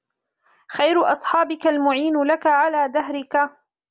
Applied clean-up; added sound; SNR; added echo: none; none; none; none.